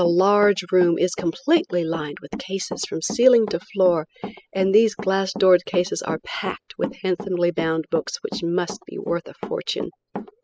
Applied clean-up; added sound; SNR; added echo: classical method spectral subtraction.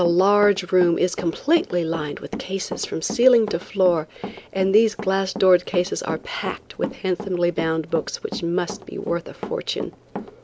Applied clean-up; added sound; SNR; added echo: none; Run; 13 dB; none.